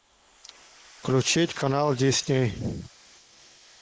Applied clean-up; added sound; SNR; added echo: neural mask model Resemble Enhance denoiser.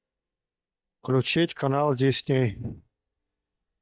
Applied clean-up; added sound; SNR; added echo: neural mask model DeepFilterNet 3.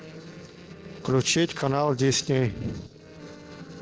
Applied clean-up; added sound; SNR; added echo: neural separator model SepFormer DNS4.